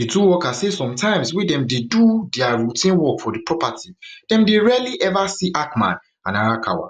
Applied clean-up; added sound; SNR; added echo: none; none; none; none.